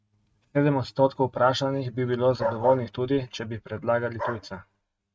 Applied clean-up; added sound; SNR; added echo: neural mask model RNNoise.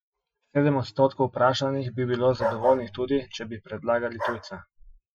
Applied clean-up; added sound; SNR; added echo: classical method Wiener filter.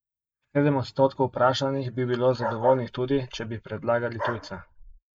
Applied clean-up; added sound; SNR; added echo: neural mask model Resemble Enhance denoiser.